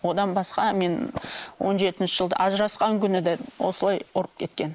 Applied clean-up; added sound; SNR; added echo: neural mask model Resemble Enhance denoiser.